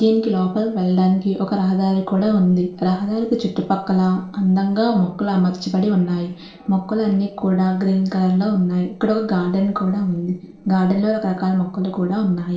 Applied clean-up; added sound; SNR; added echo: neural separator model SepFormer DNS4.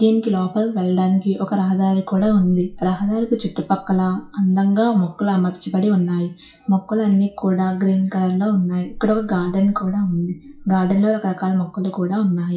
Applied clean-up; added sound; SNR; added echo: classical method WPE with log-MMSE.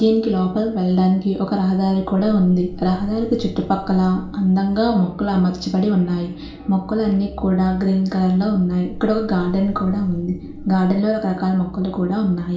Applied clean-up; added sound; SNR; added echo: none; Buzz; 16 dB; reverberation time 0.4 s.